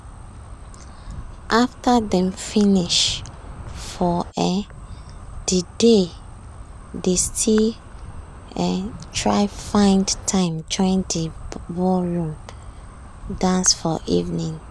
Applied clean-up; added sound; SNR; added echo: none; Insect; 14 dB; none.